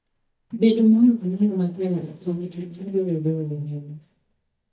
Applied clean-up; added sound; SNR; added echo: neural mask model DeepFilterNet 3.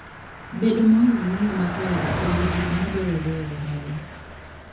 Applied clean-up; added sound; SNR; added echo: none; Car passing by; 7 dB; reverberation time 0.6 s.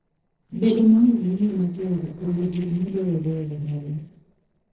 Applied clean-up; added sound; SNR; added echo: neural separator model SepFormer DNS4.